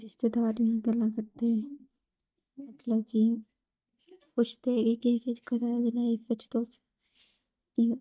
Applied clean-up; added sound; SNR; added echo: neural mask model DeepFilterNet 3.